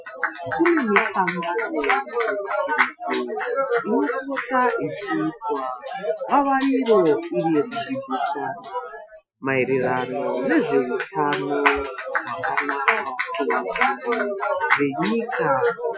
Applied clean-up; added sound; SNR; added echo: classical method Wiener filter.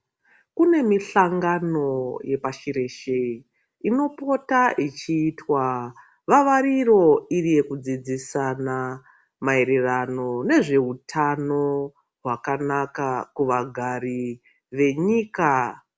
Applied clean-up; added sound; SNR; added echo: none; none; none; none.